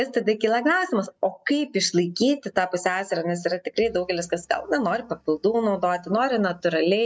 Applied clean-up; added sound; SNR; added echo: neural mask model DeepFilterNet 3.